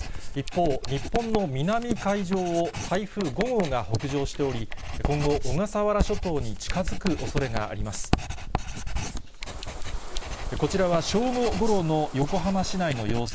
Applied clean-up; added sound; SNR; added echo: neural mask model Resemble Enhance denoiser.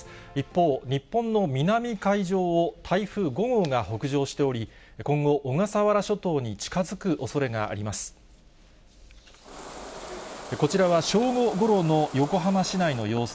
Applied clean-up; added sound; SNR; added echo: none; none; none; none.